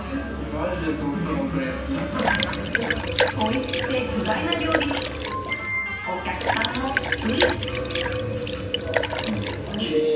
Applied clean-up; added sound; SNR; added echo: none; Liquid; 0 dB; reverberation time 0.9 s.